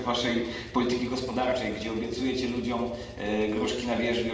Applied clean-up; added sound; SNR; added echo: none; Engine; 15 dB; reverberation time 1.1 s.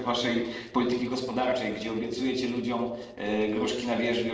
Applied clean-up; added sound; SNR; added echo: neural separator model SepFormer DNS4.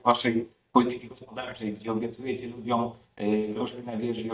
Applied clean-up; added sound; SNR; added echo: neural mask model DeepFilterNet 3.